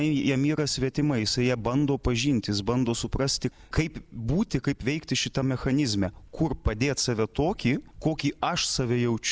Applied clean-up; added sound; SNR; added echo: none; none; none; none.